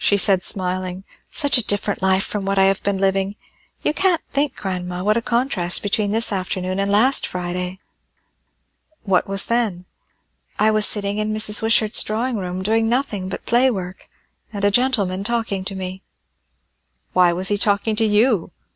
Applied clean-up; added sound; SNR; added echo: none; none; none; none.